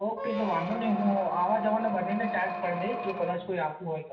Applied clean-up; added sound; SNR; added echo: none; Squeak; 5 dB; reverberation time 0.9 s.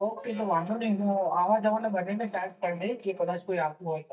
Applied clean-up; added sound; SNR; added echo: neural mask model DeepFilterNet 3.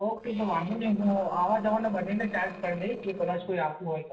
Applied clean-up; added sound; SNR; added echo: neural separator model SepFormer DNS4.